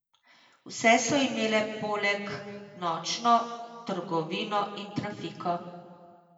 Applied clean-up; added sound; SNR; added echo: none; none; none; reverberation time 1.5 s.